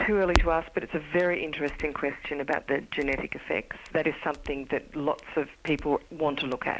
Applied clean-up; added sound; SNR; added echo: none; Crackle; 8 dB; none.